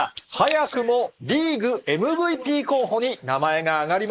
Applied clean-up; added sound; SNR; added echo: neural mask model Resemble Enhance denoiser.